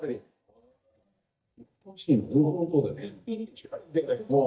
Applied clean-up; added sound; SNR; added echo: neural mask model DeepFilterNet 3.